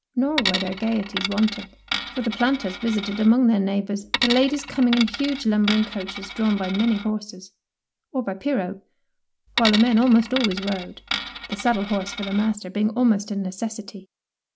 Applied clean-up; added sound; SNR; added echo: none; Coin (dropping); 7 dB; none.